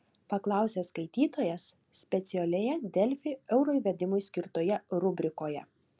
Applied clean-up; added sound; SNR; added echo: none; none; none; none.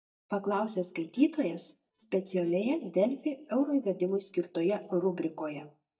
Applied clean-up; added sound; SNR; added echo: neural mask model DeepFilterNet 3.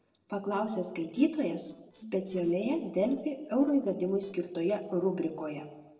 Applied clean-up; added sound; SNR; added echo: neural separator model SepFormer DNS4.